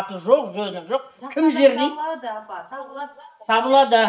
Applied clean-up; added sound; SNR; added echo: neural mask model Resemble Enhance denoiser.